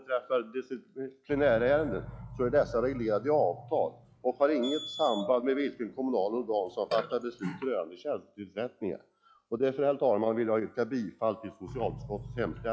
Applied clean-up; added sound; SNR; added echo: classical method log-MMSE.